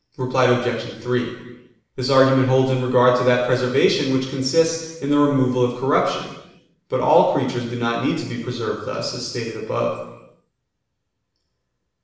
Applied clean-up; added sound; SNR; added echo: none; none; none; reverberation time 0.9 s.